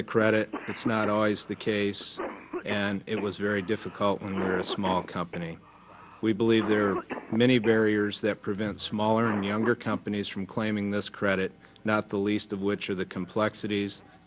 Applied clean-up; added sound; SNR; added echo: none; Cough; 13 dB; none.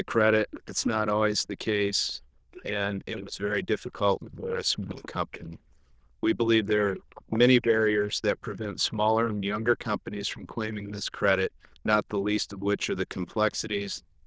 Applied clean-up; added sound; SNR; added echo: neural diffusion model UNIVERSE++.